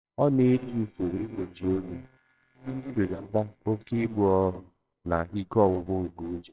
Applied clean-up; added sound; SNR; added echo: neural separator model SepFormer WHAMR!.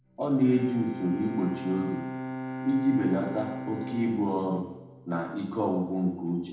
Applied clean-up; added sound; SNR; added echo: none; Bowed string instrument; 9 dB; reverberation time 0.8 s.